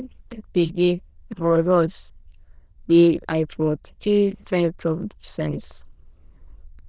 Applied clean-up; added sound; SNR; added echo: neural diffusion model UNIVERSE++.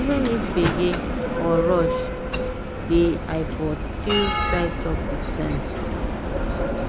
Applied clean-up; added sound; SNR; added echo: none; Bell; -1 dB; none.